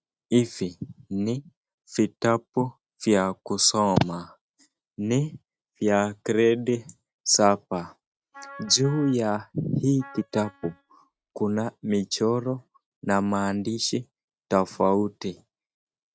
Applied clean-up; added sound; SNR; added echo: neural mask model RNNoise.